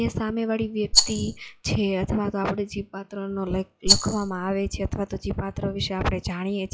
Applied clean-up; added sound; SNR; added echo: classical method log-MMSE.